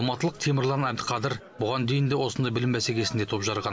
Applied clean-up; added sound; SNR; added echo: none; none; none; none.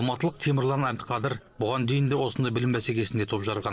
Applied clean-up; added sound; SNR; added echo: neural separator model SepFormer DNS4.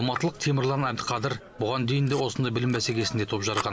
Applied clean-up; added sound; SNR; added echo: none; Camera; 16 dB; none.